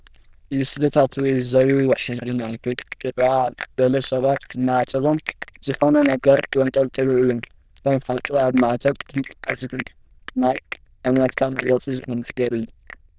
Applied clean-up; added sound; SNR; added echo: neural diffusion model UNIVERSE++.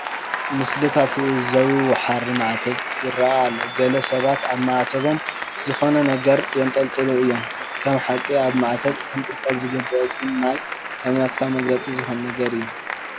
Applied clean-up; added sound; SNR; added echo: none; Applause; 7 dB; none.